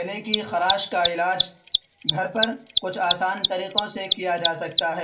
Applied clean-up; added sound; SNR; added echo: none; Mechanisms; 1 dB; reverberation time 0.4 s.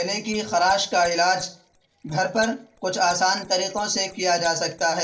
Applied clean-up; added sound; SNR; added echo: neural separator model SepFormer DNS4.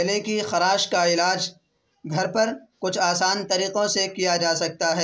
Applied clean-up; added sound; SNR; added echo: none; none; none; none.